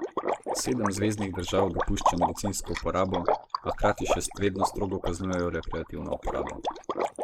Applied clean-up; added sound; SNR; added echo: neural mask model Resemble Enhance denoiser.